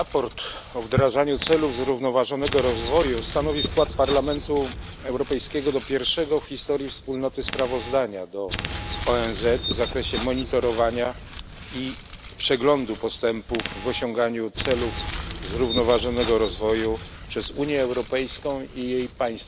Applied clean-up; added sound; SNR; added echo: none; Chirp, tweet; 1 dB; none.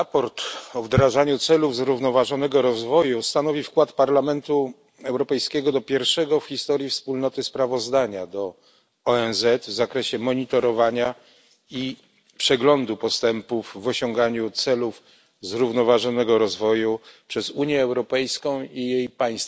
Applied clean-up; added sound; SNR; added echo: none; none; none; none.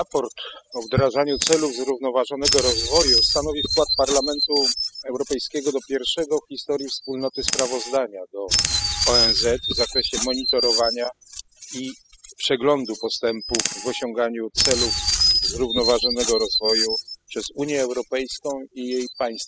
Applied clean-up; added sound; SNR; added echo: classical method spectral subtraction.